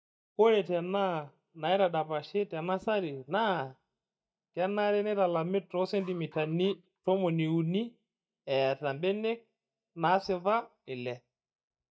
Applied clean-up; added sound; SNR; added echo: neural mask model DeepFilterNet 3.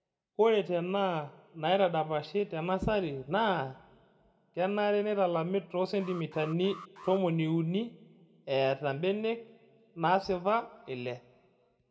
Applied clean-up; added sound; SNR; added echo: none; Alarm; 18 dB; reverberation time 0.7 s.